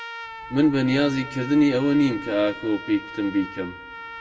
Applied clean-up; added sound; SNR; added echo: none; Trumpet; 14 dB; reverberation time 0.5 s.